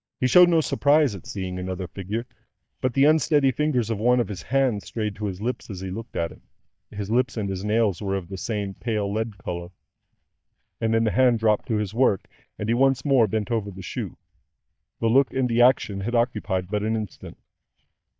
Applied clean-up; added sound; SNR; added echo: neural mask model DeepFilterNet 3.